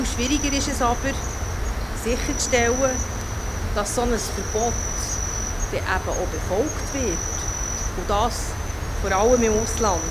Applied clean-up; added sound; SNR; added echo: none; Cricket; 1 dB; none.